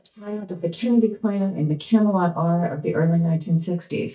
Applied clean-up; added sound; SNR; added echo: neural mask model DeepFilterNet 3.